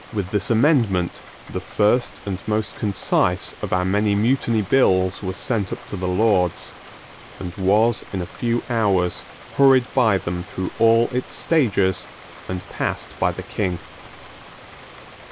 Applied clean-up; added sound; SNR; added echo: none; Rain; 19 dB; none.